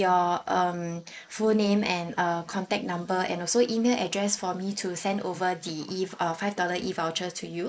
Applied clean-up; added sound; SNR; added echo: neural mask model Resemble Enhance denoiser.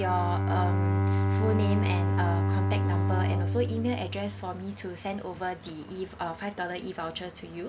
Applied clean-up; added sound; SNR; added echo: none; Bowed string instrument; -4 dB; none.